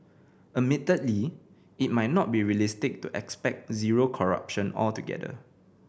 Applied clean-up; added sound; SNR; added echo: none; none; none; none.